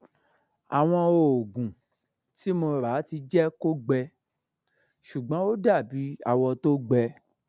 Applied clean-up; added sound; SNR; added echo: none; none; none; none.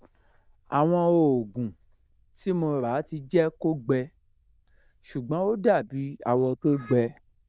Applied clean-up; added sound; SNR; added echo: neural diffusion model UNIVERSE++.